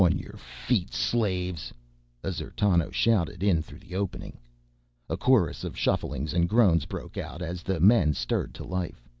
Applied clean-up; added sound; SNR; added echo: none; none; none; none.